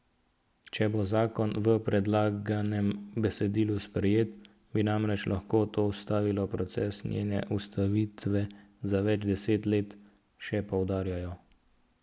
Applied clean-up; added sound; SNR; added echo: none; none; none; none.